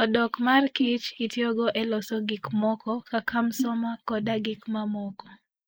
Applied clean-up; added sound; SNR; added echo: neural mask model Resemble Enhance denoiser.